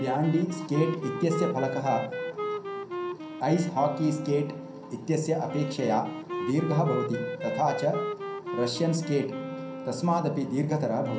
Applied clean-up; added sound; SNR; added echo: none; Wind instrument, woodwind instrument; 7 dB; reverberation time 0.6 s.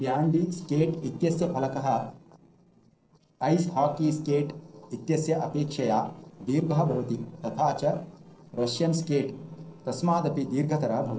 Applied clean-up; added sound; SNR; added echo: neural separator model SepFormer DNS4.